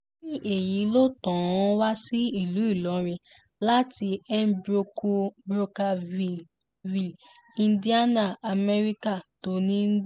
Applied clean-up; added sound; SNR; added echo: none; none; none; none.